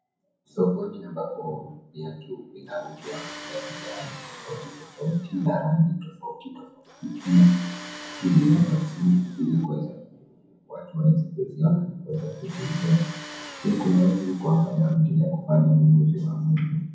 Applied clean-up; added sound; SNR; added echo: none; Tools; 18 dB; reverberation time 0.9 s.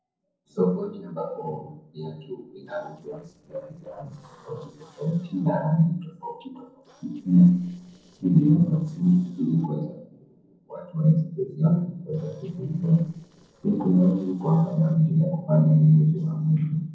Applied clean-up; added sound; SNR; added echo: neural separator model SepFormer DNS4.